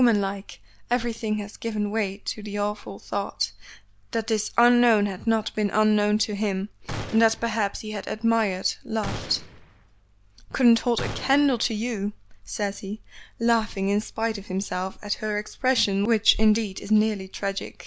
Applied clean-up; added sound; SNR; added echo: none; Gunshot, gunfire; 12 dB; none.